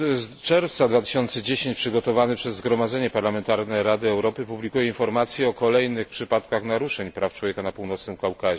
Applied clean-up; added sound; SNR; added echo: none; none; none; none.